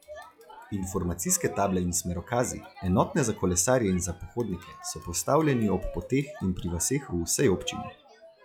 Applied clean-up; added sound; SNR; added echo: classical method log-MMSE.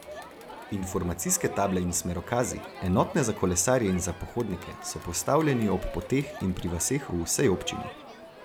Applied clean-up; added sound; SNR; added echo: none; Crowd; 14 dB; none.